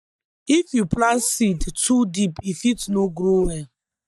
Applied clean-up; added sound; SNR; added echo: neural mask model DeepFilterNet 3.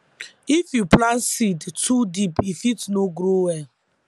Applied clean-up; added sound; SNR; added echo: none; none; none; none.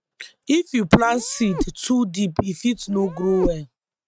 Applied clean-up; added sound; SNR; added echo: neural mask model RNNoise.